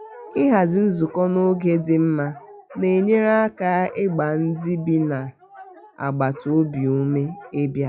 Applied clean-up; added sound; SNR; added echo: classical method log-MMSE.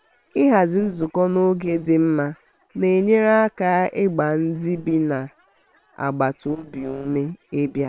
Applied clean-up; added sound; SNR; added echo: neural separator model SepFormer WHAM!.